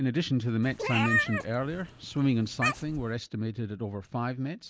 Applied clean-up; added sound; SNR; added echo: none; Meow; 3 dB; none.